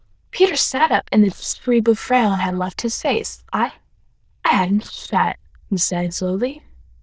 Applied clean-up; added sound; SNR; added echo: neural diffusion model UNIVERSE++.